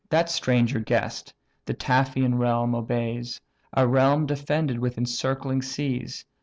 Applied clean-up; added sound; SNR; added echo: none; none; none; none.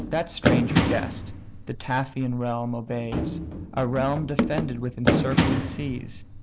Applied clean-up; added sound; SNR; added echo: none; Run; -2 dB; none.